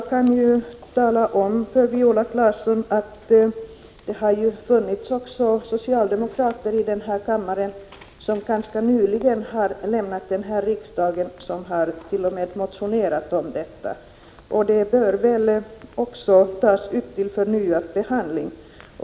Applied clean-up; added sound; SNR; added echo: none; none; none; none.